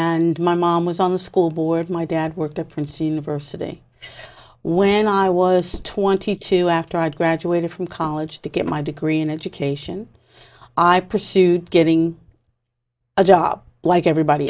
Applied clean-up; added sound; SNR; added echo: neural mask model Resemble Enhance denoiser.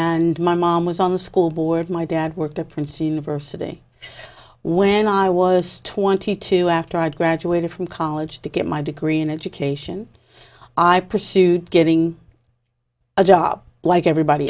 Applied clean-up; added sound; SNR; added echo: none; none; none; none.